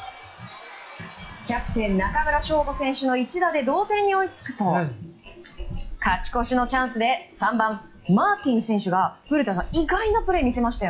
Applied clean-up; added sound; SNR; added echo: classical method log-MMSE.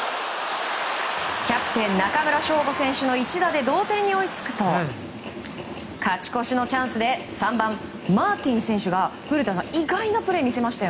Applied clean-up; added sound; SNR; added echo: none; none; none; none.